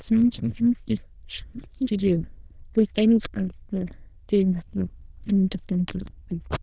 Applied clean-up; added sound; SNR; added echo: neural diffusion model UNIVERSE++.